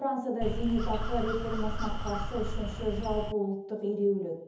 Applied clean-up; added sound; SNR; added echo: none; Crow; 1 dB; reverberation time 0.7 s.